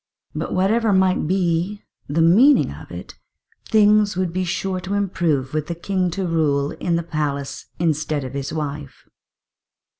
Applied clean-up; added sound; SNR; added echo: none; none; none; none.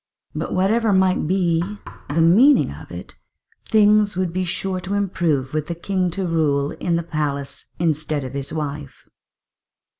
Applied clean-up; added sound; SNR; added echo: none; Knock; 20 dB; none.